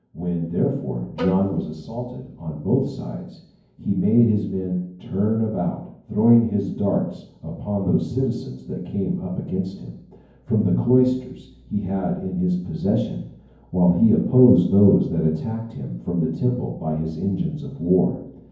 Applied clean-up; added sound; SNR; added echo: none; Bowed string instrument; 10 dB; reverberation time 0.9 s.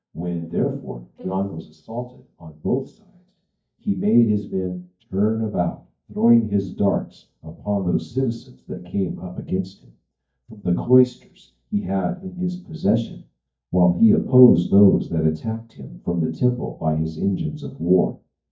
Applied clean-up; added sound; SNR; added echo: neural mask model DeepFilterNet 3.